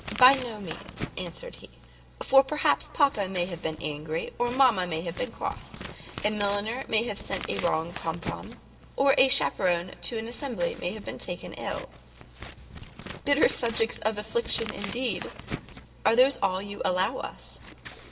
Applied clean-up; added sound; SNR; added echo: none; Scissors; 14 dB; reverberation time 0.8 s.